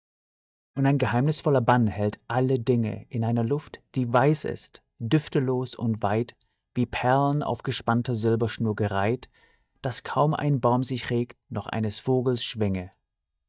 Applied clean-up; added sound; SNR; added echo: neural mask model DeepFilterNet 3.